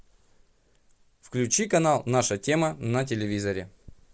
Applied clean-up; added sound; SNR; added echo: none; none; none; none.